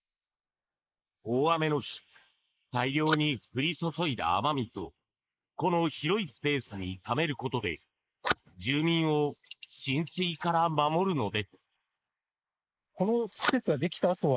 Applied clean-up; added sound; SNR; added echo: neural mask model Resemble Enhance denoiser.